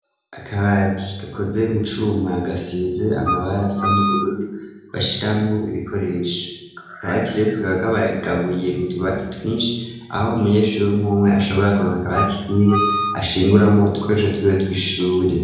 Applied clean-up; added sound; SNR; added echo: none; Wind instrument, woodwind instrument; 5 dB; reverberation time 0.9 s.